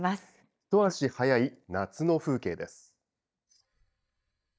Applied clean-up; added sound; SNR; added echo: neural mask model DeepFilterNet 3.